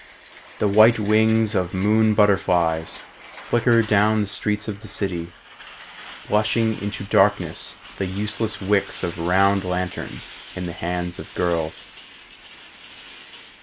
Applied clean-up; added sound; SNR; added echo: none; Truck; 19 dB; none.